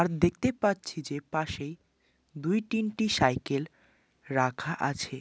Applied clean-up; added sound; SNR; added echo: none; none; none; none.